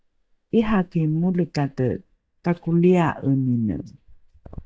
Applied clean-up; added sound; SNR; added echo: neural mask model DeepFilterNet 3.